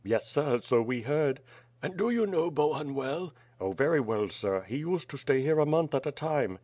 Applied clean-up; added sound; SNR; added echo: none; none; none; none.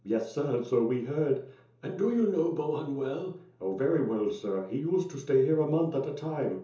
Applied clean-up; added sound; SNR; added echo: none; none; none; reverberation time 0.6 s.